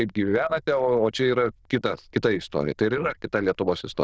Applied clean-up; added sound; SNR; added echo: neural diffusion model UNIVERSE++.